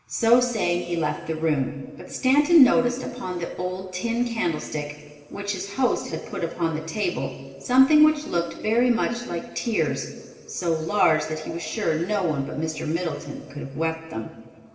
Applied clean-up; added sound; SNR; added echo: none; none; none; reverberation time 2.1 s.